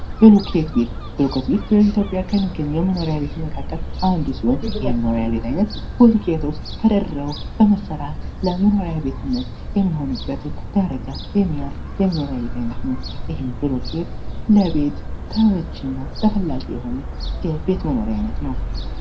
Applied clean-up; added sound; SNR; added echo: none; Gull, seagull / Fowl; 7 dB; reverberation time 0.2 s.